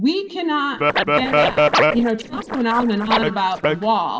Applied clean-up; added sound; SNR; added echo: neural separator model SepFormer DNS4.